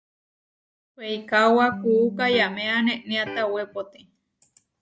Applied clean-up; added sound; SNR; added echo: none; Electric guitar; 11 dB; none.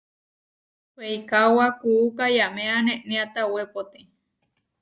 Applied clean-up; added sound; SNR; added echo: none; none; none; none.